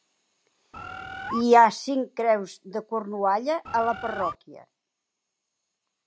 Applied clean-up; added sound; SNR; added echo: none; Bird; 8 dB; none.